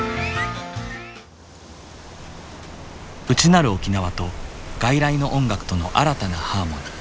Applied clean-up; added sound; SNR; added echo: none; none; none; none.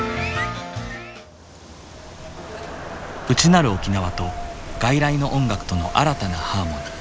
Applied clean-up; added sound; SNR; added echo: none; Crowd + Wind; 14 dB; none.